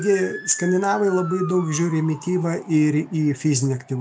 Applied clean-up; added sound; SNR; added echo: none; Motor vehicle (road) / Siren; 17 dB; none.